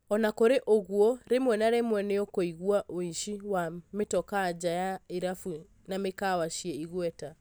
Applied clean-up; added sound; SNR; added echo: none; none; none; none.